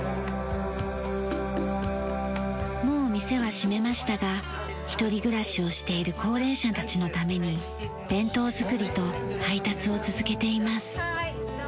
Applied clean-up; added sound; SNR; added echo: none; none; none; none.